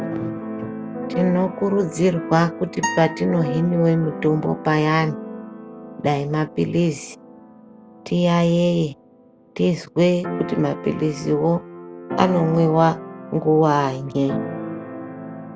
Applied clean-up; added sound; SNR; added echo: none; Keyboard (musical) + Acoustic guitar; 10 dB; none.